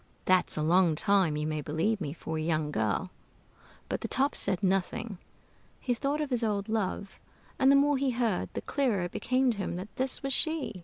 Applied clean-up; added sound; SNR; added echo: none; none; none; none.